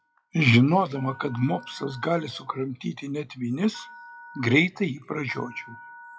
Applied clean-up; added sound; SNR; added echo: classical method WPE with log-MMSE.